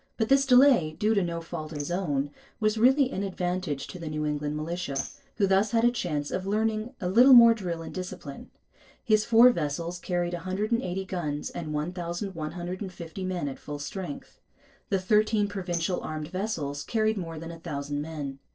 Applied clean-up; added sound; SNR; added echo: neural separator model SepFormer DNS4.